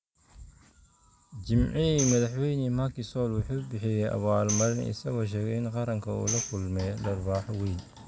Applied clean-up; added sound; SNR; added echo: none; Tambourine; 9 dB; none.